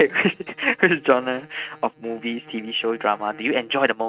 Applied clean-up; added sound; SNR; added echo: neural mask model RNNoise.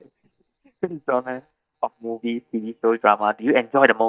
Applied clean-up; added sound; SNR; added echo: neural mask model DeepFilterNet 3.